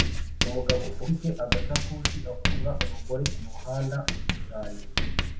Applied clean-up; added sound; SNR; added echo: none; Writing; -5 dB; reverberation time 0.5 s.